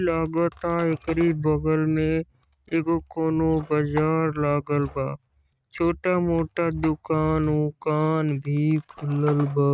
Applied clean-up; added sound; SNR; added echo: neural mask model RNNoise.